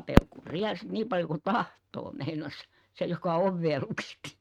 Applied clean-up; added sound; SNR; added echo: neural mask model RNNoise.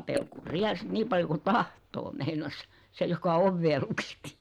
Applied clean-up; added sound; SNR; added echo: neural mask model Resemble Enhance denoiser.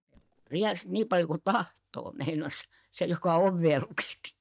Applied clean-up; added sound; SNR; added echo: neural mask model DeepFilterNet 3.